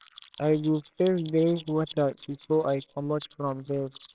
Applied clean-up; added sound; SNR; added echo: neural separator model SepFormer WHAMR!.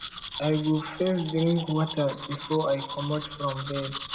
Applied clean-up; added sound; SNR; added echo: none; Domestic sounds, home sounds; 11 dB; reverberation time 1.4 s.